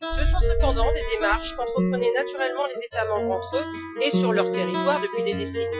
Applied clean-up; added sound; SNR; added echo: classical method Wiener filter.